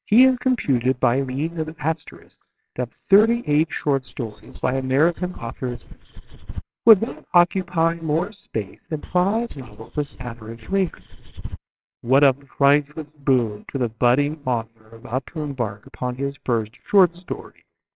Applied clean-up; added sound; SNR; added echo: neural separator model SepFormer WHAMR!.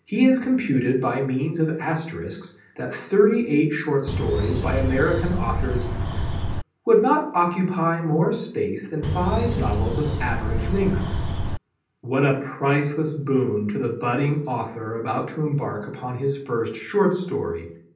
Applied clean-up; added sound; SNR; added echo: none; Bird; 1 dB; reverberation time 0.6 s.